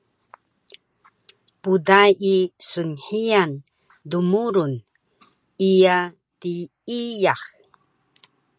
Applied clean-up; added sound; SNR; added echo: none; none; none; none.